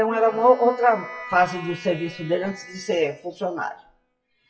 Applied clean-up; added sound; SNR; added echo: classical method WPE with log-MMSE.